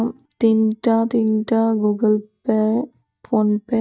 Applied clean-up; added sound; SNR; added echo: neural mask model DeepFilterNet 3.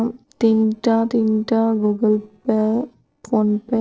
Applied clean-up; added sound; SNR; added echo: neural separator model SepFormer DNS4.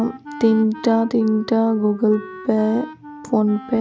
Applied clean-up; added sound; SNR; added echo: none; Wind instrument, woodwind instrument; 17 dB; none.